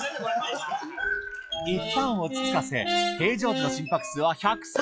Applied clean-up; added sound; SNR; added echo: classical method log-MMSE.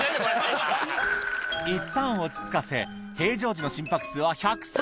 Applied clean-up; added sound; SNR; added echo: none; none; none; none.